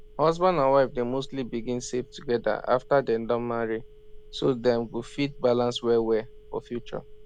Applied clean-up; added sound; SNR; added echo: none; Telephone; 17 dB; none.